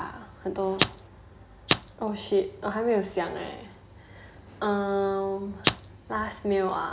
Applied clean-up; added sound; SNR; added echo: none; Rattle (instrument); -3 dB; none.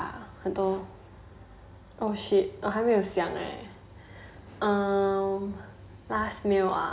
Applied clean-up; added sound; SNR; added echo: none; none; none; none.